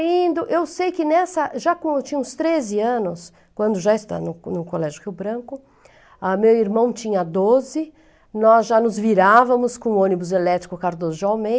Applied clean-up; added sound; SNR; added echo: none; none; none; none.